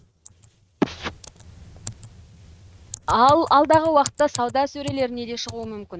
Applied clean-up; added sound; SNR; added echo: neural mask model RNNoise.